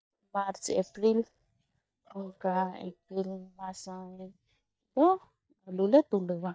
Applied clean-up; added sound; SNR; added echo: neural mask model DeepFilterNet 3.